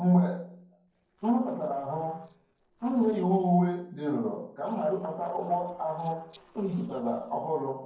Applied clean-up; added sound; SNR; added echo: neural separator model SepFormer DNS4.